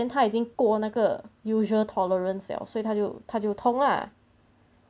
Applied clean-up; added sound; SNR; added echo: none; none; none; none.